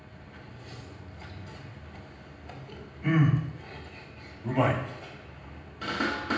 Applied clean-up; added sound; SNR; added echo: none; none; none; reverberation time 0.9 s.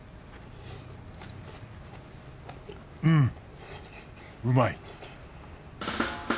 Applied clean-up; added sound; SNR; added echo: none; none; none; none.